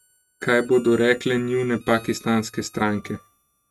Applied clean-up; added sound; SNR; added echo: neural mask model RNNoise.